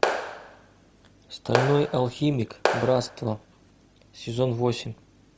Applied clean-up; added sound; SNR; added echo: none; Clapping; 2 dB; none.